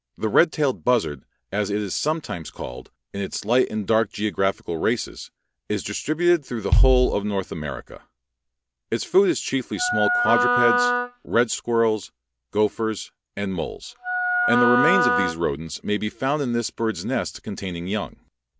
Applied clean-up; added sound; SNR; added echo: none; Wind instrument, woodwind instrument + Bass drum; -2 dB; none.